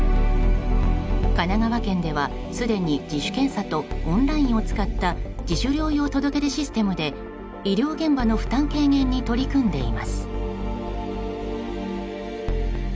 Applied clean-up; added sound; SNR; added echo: none; none; none; none.